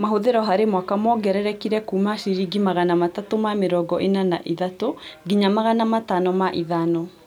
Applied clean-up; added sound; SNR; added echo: none; none; none; none.